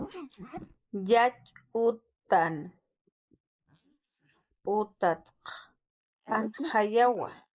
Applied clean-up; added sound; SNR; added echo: neural mask model Resemble Enhance denoiser.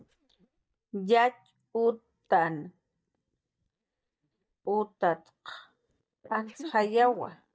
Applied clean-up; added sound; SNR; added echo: neural mask model DeepFilterNet 3.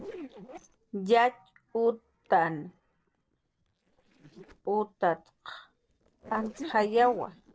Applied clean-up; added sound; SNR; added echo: neural separator model SepFormer DNS4.